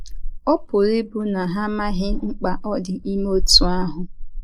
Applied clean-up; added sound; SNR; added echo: neural mask model Resemble Enhance denoiser.